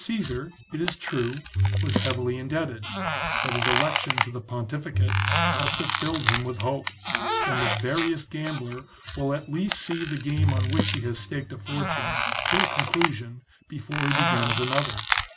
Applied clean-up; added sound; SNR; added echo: none; Bowed string instrument + Squeak; -2 dB; none.